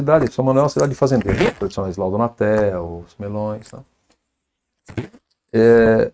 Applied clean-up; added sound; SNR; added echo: neural mask model RNNoise.